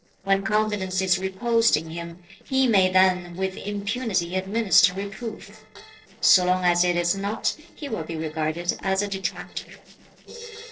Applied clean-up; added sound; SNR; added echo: neural separator model SepFormer DNS4.